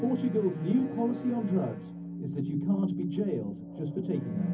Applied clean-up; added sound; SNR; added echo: none; Bowed string instrument; 16 dB; reverberation time 0.3 s.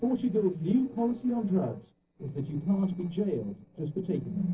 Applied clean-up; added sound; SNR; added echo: neural separator model SepFormer DNS4.